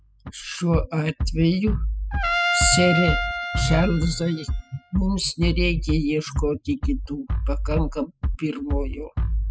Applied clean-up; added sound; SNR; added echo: classical method spectral subtraction.